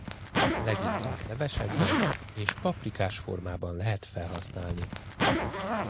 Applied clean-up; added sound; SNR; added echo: none; Zipper (clothing); -3 dB; none.